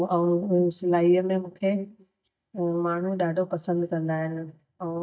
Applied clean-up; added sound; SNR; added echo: neural mask model DeepFilterNet 3.